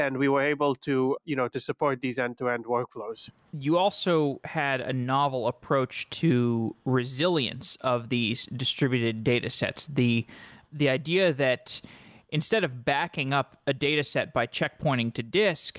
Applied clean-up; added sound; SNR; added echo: none; none; none; none.